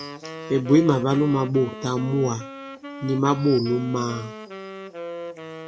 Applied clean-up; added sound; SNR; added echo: none; Wind instrument, woodwind instrument; 12 dB; none.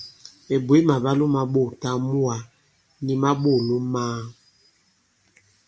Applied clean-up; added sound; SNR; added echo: none; none; none; none.